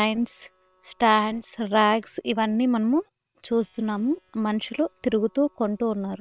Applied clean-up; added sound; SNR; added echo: neural separator model SepFormer WHAM!.